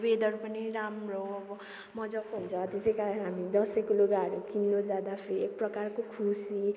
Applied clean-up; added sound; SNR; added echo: none; none; none; none.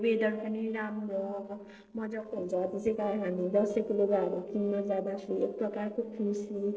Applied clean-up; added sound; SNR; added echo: neural separator model SepFormer DNS4.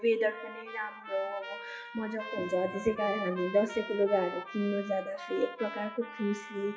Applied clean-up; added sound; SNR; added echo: classical method WPE with log-MMSE.